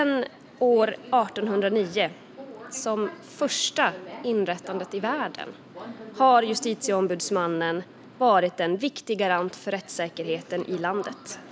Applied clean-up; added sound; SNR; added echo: none; Subway, metro, underground; 17 dB; none.